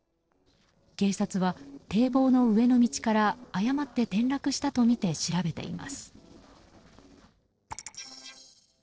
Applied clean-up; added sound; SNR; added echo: neural separator model SepFormer DNS4.